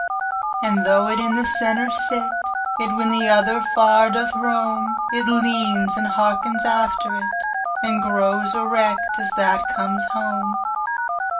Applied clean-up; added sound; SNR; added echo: none; Telephone; 1 dB; reverberation time 0.2 s.